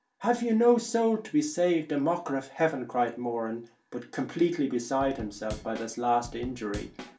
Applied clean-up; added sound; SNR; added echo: none; Drum / Drum kit; 14 dB; reverberation time 0.2 s.